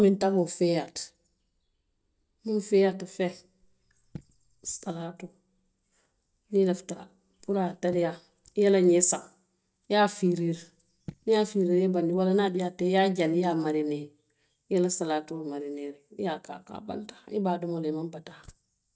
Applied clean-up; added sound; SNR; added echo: neural mask model DeepFilterNet 3.